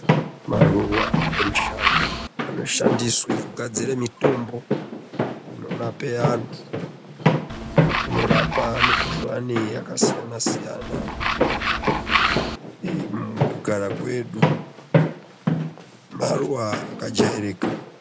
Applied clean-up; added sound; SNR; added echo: none; Walk, footsteps + Tools; -4 dB; none.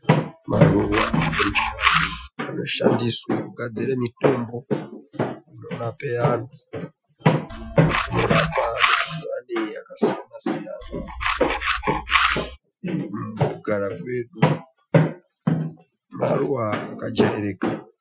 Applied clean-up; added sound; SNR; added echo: classical method Wiener filter.